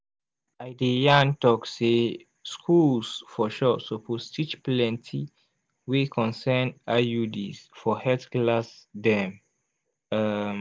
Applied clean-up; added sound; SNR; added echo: none; none; none; none.